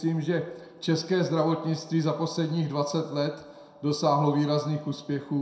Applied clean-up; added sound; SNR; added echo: none; none; none; reverberation time 0.6 s.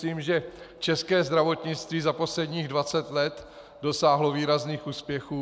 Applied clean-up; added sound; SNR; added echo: none; none; none; none.